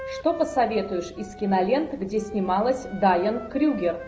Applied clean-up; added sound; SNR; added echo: none; Wind instrument, woodwind instrument; 16 dB; none.